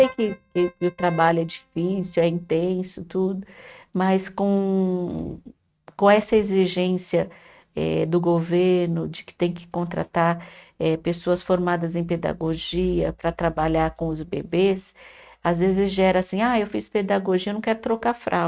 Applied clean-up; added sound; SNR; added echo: neural mask model RNNoise.